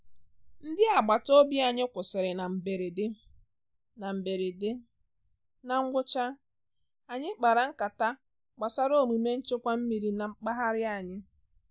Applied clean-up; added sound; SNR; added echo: none; none; none; none.